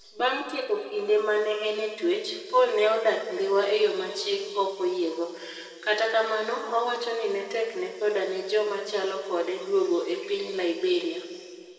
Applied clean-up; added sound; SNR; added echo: none; none; none; reverberation time 2.0 s.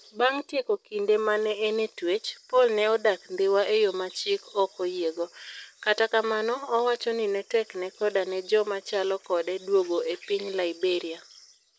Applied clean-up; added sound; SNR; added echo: none; none; none; none.